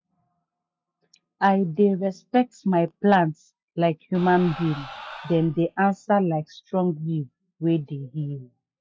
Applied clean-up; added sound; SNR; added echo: classical method log-MMSE.